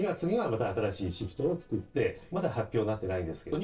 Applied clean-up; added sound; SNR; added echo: neural separator model SepFormer DNS4.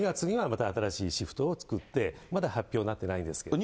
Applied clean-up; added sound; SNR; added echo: none; none; none; none.